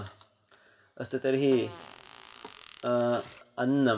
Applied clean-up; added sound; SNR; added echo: none; Fart; 19 dB; reverberation time 0.7 s.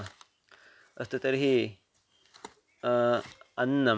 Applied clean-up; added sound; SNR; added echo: none; none; none; none.